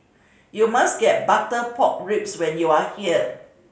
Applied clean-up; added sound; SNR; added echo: none; none; none; none.